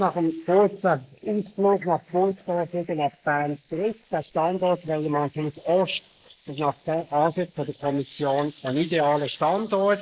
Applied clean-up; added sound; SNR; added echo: neural mask model Resemble Enhance denoiser.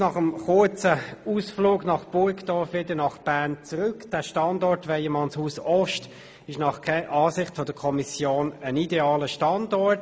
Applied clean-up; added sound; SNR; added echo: none; none; none; none.